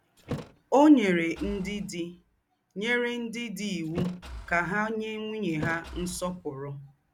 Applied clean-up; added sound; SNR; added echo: none; Engine / Car + Thump, thud; 14 dB; none.